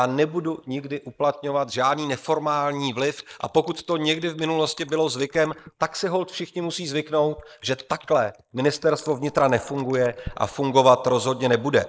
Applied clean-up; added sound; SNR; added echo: neural mask model Resemble Enhance denoiser.